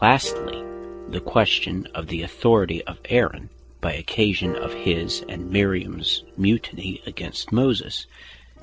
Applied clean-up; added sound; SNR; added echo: none; Piano; 15 dB; none.